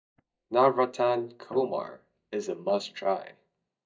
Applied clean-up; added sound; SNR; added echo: neural mask model DeepFilterNet 3.